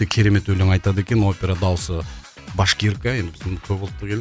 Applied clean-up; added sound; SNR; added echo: none; none; none; none.